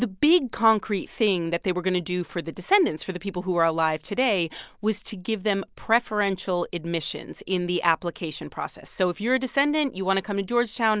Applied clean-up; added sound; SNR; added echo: none; none; none; none.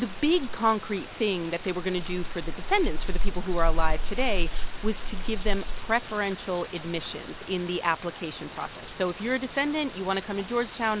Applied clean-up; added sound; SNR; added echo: none; Rain; -2 dB; none.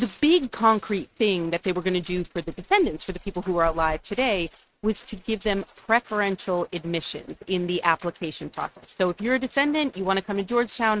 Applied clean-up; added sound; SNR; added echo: neural mask model RNNoise.